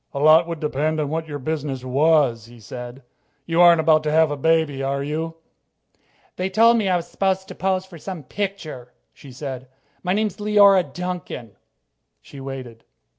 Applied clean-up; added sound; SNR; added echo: none; none; none; none.